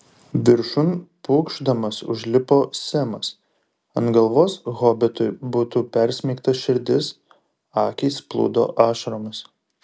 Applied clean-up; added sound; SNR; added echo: none; none; none; none.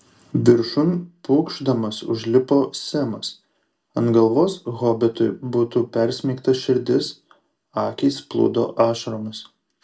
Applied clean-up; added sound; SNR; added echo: none; none; none; reverberation time 0.2 s.